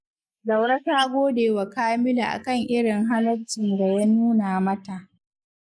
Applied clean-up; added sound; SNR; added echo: neural mask model Resemble Enhance denoiser.